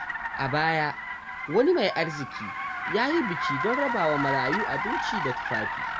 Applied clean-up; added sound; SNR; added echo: none; Car; 3 dB; none.